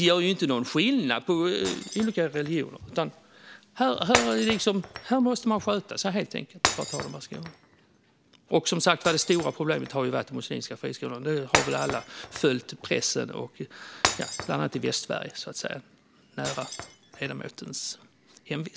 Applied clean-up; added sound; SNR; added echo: none; Shatter; 8 dB; none.